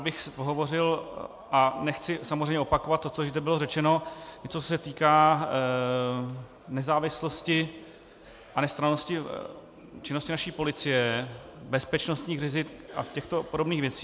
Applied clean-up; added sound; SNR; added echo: none; none; none; none.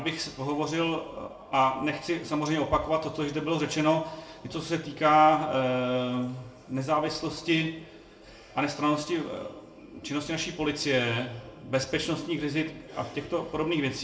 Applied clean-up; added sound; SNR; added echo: none; none; none; reverberation time 0.4 s.